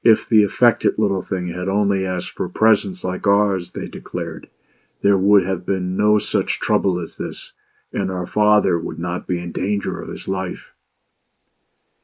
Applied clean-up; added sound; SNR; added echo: neural mask model Resemble Enhance denoiser.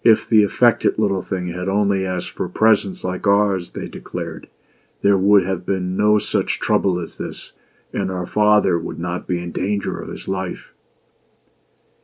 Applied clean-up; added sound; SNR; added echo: none; none; none; none.